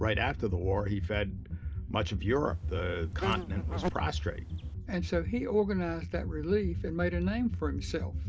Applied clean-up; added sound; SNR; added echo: none; Insect; 9 dB; reverberation time 0.3 s.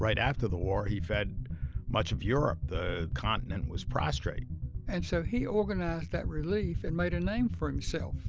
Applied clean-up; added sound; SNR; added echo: none; none; none; none.